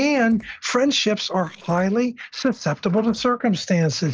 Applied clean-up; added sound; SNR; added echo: neural separator model SepFormer DNS4.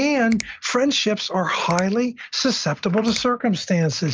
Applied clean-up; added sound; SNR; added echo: neural mask model Resemble Enhance denoiser.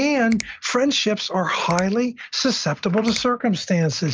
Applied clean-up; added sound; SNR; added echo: none; Finger snapping; 19 dB; none.